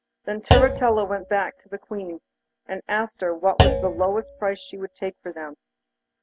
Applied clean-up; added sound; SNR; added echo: none; Thump, thud; 0 dB; none.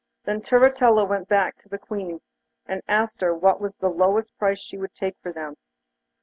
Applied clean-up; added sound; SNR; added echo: none; none; none; none.